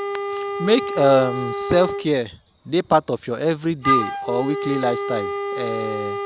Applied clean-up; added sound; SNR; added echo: none; Wind instrument, woodwind instrument; 4 dB; none.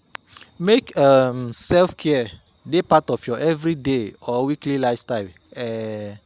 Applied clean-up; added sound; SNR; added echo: none; none; none; none.